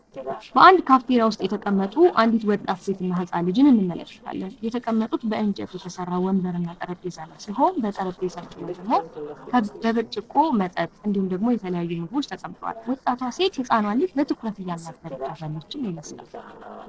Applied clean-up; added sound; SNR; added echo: neural separator model SepFormer DNS4.